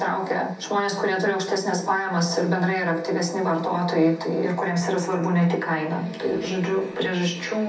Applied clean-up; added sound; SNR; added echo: none; none; none; reverberation time 0.3 s.